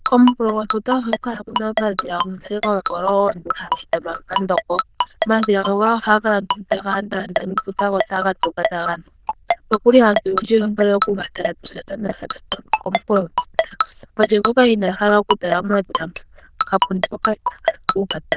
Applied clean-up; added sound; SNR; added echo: neural diffusion model UNIVERSE++.